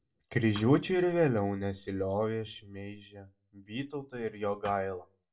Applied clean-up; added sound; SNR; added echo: none; Thump, thud; 17 dB; reverberation time 0.2 s.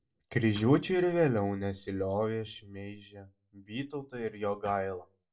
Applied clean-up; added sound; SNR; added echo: neural separator model SepFormer DNS4.